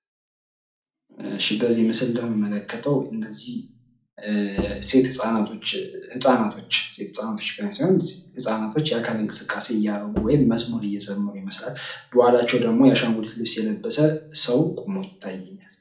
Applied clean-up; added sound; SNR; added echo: none; Bowed string instrument; 10 dB; reverberation time 0.4 s.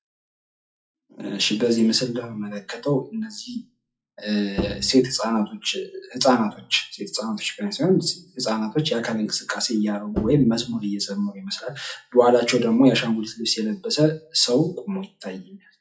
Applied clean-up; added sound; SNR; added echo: classical method WPE with log-MMSE.